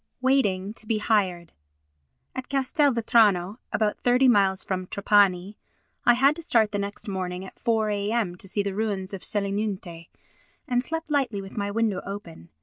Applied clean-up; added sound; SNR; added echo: none; none; none; none.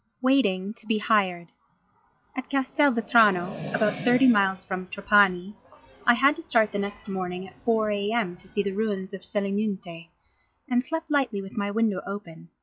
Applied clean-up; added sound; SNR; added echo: classical method log-MMSE.